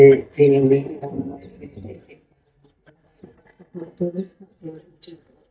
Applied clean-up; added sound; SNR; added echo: neural mask model DeepFilterNet 3.